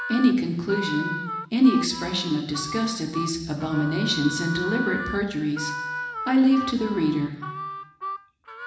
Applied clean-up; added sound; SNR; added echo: none; Harmonica; 9 dB; reverberation time 1.0 s.